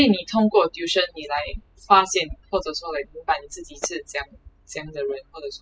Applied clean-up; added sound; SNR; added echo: classical method spectral subtraction.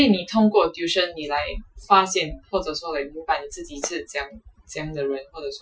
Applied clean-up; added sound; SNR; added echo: classical method Wiener filter.